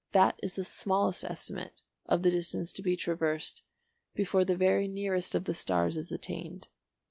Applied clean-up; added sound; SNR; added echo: none; none; none; none.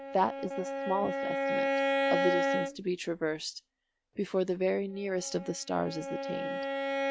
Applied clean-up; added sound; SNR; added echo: neural mask model RNNoise.